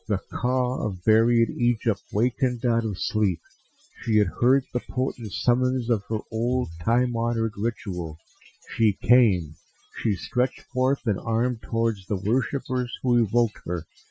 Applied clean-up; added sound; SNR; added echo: classical method Wiener filter.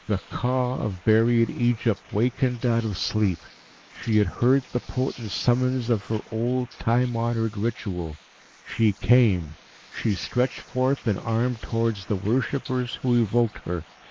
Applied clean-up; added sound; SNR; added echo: neural mask model Resemble Enhance denoiser.